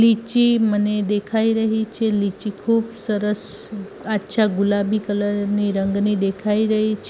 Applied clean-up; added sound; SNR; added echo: none; none; none; none.